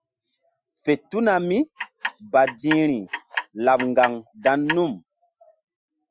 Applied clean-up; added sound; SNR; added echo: classical method Wiener filter.